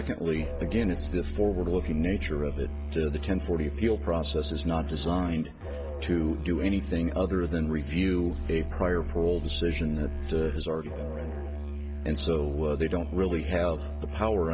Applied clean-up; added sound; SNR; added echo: none; Musical instrument + Idling / Car; 4 dB; none.